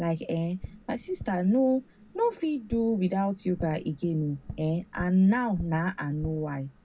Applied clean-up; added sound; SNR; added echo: none; Tap; 17 dB; reverberation time 0.3 s.